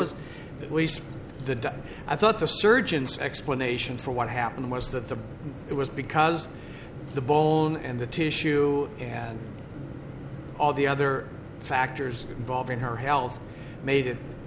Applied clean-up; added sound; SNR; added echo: none; none; none; none.